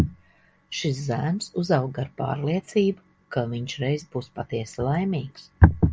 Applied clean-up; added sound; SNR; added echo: none; none; none; none.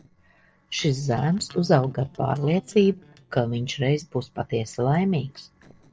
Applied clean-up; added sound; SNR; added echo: neural separator model SepFormer DNS4.